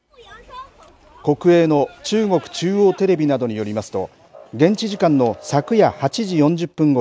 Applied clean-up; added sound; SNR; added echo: none; none; none; none.